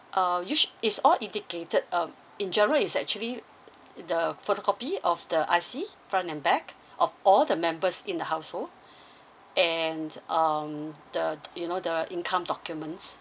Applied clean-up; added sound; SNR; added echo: none; none; none; none.